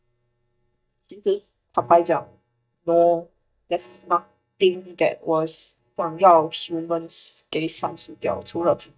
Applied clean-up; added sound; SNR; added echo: neural mask model DeepFilterNet 3.